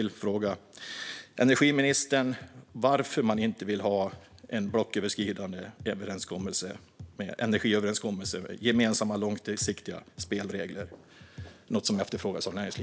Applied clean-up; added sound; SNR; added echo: none; none; none; none.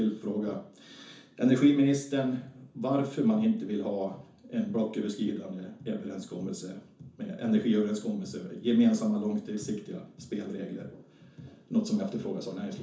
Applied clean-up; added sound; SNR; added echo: none; none; none; reverberation time 0.9 s.